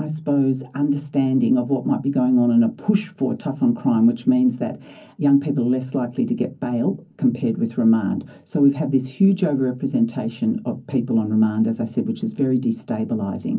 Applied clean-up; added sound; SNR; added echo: none; none; none; reverberation time 0.4 s.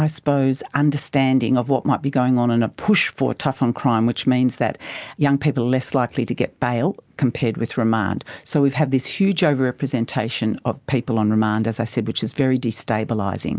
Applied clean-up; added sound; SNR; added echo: none; none; none; none.